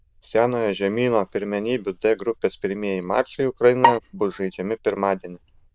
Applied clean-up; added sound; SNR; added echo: neural diffusion model UNIVERSE++.